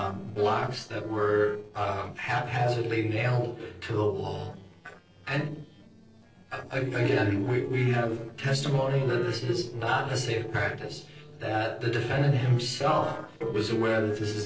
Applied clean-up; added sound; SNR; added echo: neural separator model SepFormer DNS4.